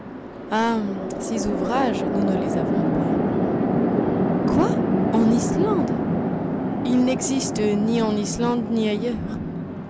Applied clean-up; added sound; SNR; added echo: none; Chatter / Traffic noise, roadway noise / Train; -2 dB; none.